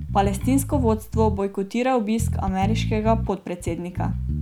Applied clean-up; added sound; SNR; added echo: none; Bass guitar; 3 dB; none.